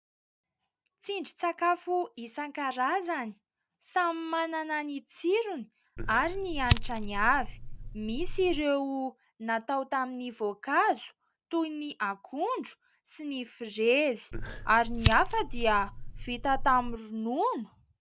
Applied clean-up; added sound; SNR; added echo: none; Fire; 0 dB; none.